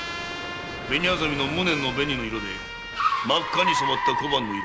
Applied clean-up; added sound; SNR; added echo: none; Car; 3 dB; none.